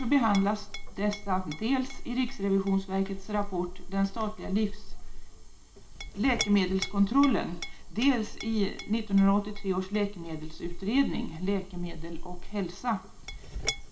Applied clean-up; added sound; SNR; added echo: none; Chink, clink; 6 dB; reverberation time 0.2 s.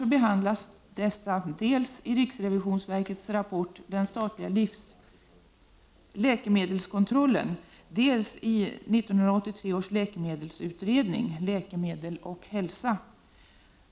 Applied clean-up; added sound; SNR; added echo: none; none; none; none.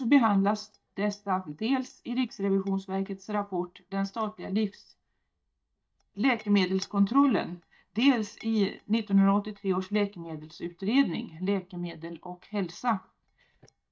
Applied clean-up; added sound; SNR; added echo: neural mask model DeepFilterNet 3.